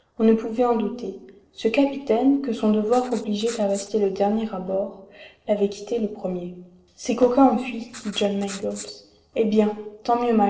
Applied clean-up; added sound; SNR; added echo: neural separator model SepFormer DNS4.